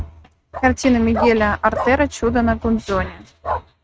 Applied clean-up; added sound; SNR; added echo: neural mask model RNNoise.